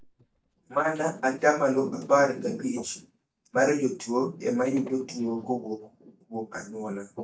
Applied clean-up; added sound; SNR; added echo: neural mask model DeepFilterNet 3.